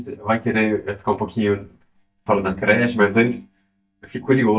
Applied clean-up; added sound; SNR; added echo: neural mask model DeepFilterNet 3.